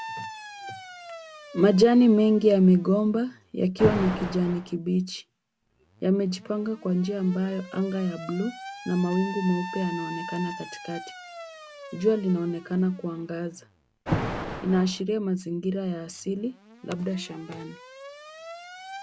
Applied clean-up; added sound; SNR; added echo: none; Alarm; 12 dB; none.